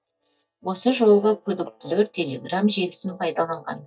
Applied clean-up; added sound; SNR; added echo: neural mask model DeepFilterNet 3.